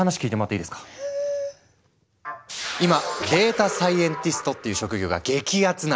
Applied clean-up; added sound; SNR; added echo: none; none; none; none.